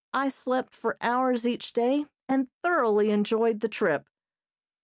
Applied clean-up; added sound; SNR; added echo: none; none; none; none.